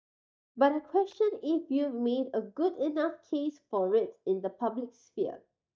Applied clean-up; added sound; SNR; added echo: neural mask model DeepFilterNet 3.